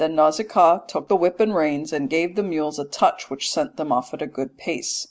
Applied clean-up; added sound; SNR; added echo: none; none; none; none.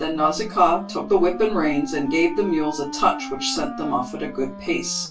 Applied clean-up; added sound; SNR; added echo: none; Wind instrument, woodwind instrument; 12 dB; reverberation time 0.1 s.